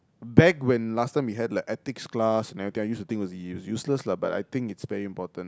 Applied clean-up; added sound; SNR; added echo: none; none; none; none.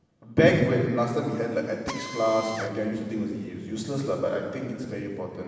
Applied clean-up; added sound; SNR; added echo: none; Drill; 15 dB; reverberation time 1.6 s.